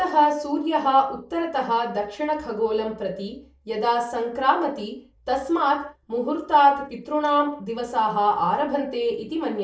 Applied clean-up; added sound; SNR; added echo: none; none; none; reverberation time 0.3 s.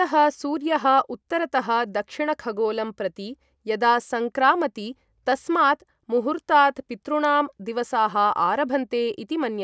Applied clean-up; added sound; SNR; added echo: none; none; none; none.